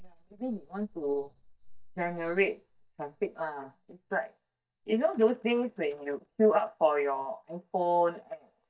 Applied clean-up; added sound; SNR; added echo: neural mask model DeepFilterNet 3.